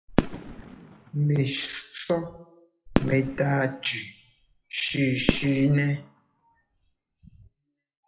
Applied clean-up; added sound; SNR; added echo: classical method WPE with log-MMSE.